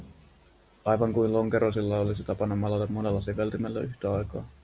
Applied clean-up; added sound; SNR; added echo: none; Crowd; 18 dB; none.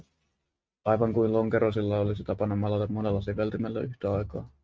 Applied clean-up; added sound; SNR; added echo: neural mask model RNNoise.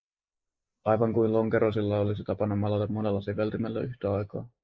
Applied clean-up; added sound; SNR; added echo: neural mask model Resemble Enhance denoiser.